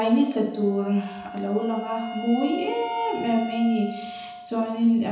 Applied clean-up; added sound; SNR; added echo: none; Wind instrument, woodwind instrument; 12 dB; reverberation time 0.9 s.